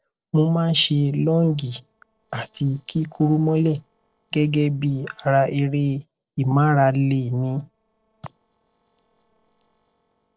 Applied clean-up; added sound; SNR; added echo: neural separator model SepFormer DNS4.